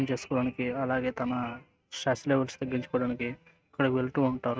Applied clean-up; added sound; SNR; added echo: neural mask model RNNoise.